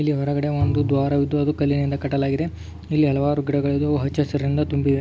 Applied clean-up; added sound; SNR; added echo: none; Bowed string instrument; 11 dB; none.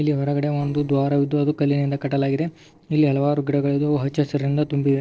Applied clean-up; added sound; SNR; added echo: neural separator model SepFormer DNS4.